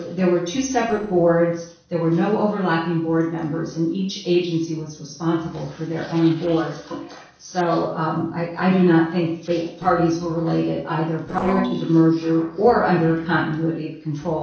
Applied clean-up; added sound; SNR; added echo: neural separator model SepFormer DNS4.